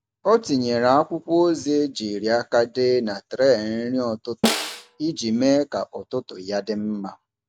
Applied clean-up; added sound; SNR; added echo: none; Snare drum; 5 dB; none.